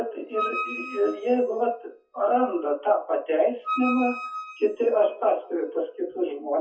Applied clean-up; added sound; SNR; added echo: classical method WPE with log-MMSE.